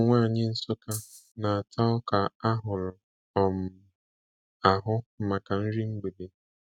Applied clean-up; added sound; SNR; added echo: neural mask model RNNoise.